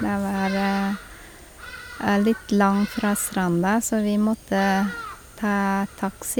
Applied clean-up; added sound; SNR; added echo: none; Bird vocalization, bird call, bird song; 16 dB; none.